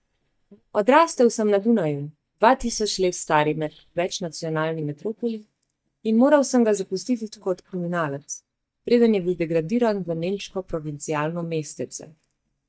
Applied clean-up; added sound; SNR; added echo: neural mask model DeepFilterNet 3.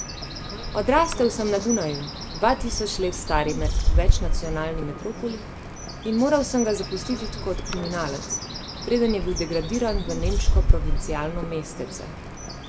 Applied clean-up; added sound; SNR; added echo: none; Bird; -1 dB; reverberation time 0.3 s.